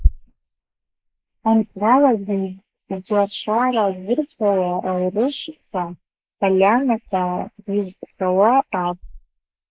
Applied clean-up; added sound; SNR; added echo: neural mask model Resemble Enhance denoiser.